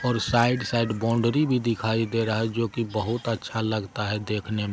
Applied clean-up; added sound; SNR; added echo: none; none; none; none.